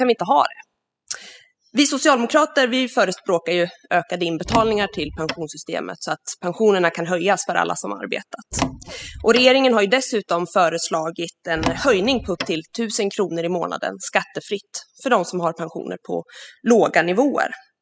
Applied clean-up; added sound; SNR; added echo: classical method spectral subtraction.